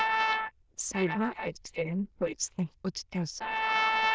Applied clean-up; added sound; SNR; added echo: neural diffusion model UNIVERSE++.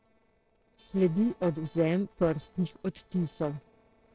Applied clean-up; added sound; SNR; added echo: neural separator model SepFormer DNS4.